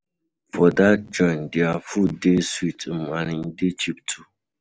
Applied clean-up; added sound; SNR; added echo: none; none; none; none.